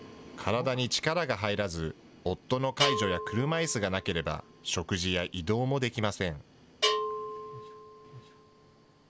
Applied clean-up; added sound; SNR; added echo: none; Bell; 6 dB; none.